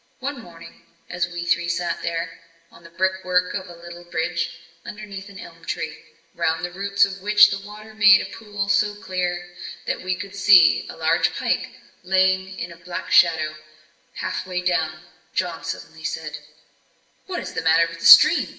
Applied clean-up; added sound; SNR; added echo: none; none; none; reverberation time 0.9 s.